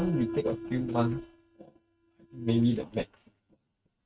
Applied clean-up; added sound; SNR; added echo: neural mask model RNNoise.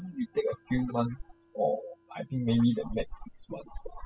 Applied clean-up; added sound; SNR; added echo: classical method spectral subtraction.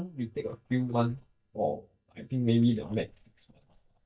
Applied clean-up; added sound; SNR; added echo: neural mask model DeepFilterNet 3.